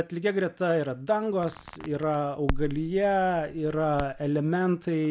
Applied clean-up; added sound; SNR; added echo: none; Crackle; 9 dB; none.